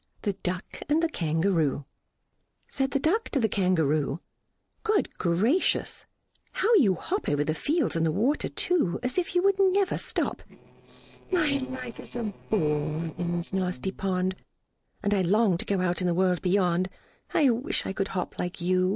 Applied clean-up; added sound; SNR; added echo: neural separator model SepFormer DNS4.